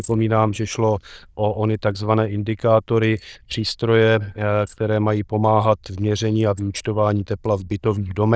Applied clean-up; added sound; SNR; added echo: neural diffusion model UNIVERSE++.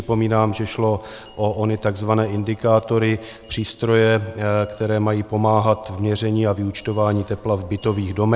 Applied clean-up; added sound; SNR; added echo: none; Chime; 17 dB; none.